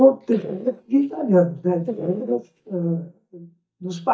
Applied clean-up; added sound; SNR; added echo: neural mask model DeepFilterNet 3.